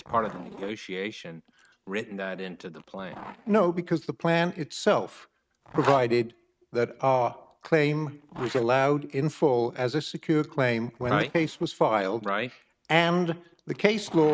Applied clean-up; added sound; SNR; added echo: neural mask model RNNoise.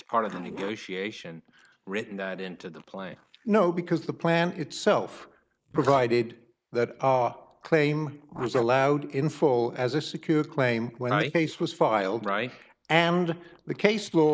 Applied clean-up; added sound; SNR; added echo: neural mask model Resemble Enhance denoiser.